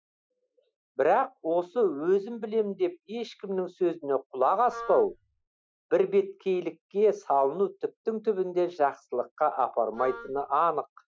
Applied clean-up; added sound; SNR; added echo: classical method Wiener filter.